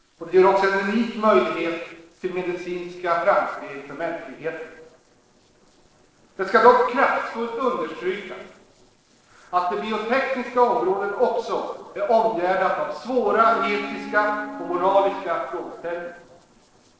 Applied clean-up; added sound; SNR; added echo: neural separator model SepFormer DNS4.